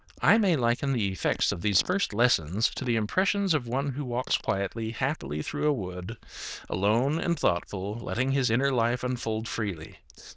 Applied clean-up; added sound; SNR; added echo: neural diffusion model UNIVERSE++.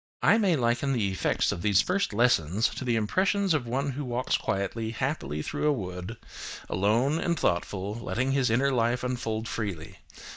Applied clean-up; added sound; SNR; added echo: neural mask model DeepFilterNet 3.